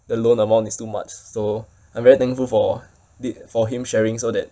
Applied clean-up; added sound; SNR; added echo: none; none; none; none.